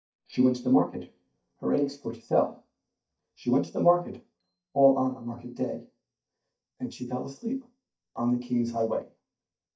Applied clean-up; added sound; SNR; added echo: neural mask model DeepFilterNet 3.